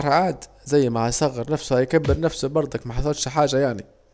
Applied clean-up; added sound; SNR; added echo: none; Thump, thud; 15 dB; none.